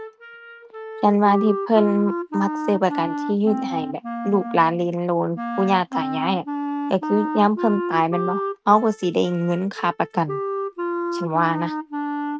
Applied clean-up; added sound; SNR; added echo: neural mask model RNNoise.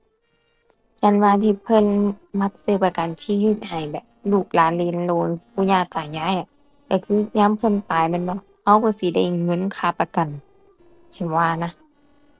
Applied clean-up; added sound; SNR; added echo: neural separator model SepFormer DNS4.